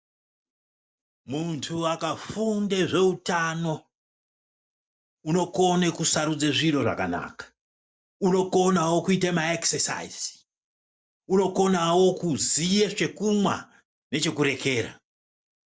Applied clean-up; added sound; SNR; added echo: none; none; none; none.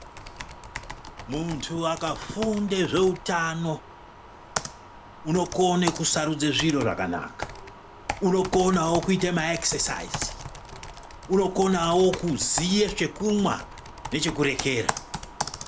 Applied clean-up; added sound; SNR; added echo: none; Computer keyboard; 11 dB; none.